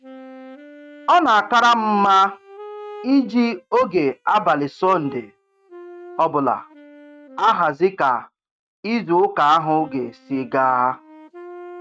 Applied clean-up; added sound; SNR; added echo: neural mask model RNNoise.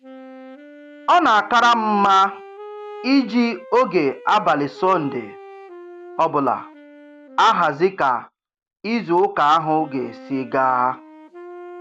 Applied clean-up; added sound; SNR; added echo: none; Wind instrument, woodwind instrument; 19 dB; none.